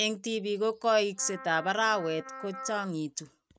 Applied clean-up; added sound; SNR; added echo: neural mask model RNNoise.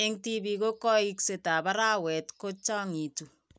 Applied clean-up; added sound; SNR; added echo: none; none; none; none.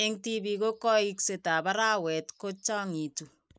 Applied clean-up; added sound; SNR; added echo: neural mask model Resemble Enhance denoiser.